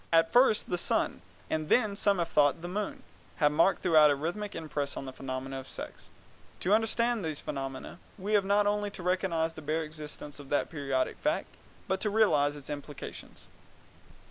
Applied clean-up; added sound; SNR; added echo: none; none; none; none.